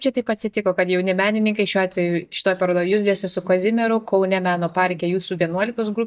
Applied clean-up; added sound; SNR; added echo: neural mask model DeepFilterNet 3.